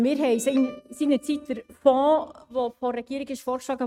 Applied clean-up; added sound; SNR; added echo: neural mask model RNNoise.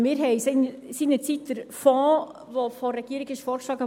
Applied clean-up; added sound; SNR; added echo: none; none; none; none.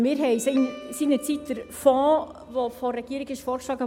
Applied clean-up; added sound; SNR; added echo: none; Guitar; 20 dB; none.